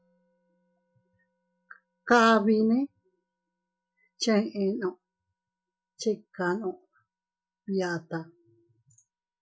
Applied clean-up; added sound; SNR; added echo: classical method spectral subtraction.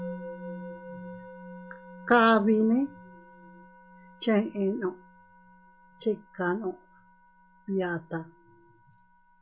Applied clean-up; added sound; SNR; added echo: none; Musical instrument; 16 dB; none.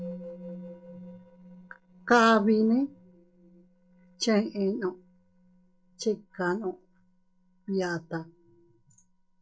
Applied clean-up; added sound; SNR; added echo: neural separator model SepFormer DNS4.